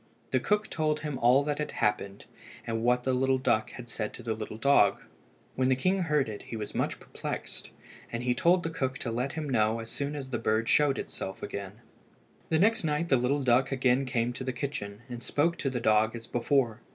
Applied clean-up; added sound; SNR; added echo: none; none; none; none.